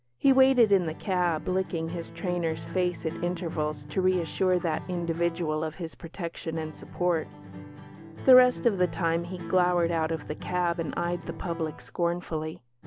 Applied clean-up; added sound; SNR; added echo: none; Acoustic guitar; 13 dB; none.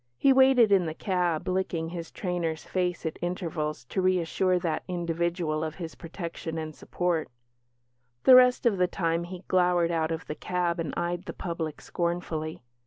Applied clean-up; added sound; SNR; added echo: none; none; none; none.